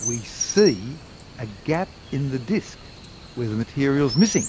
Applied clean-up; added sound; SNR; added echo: none; Chirp, tweet; 10 dB; none.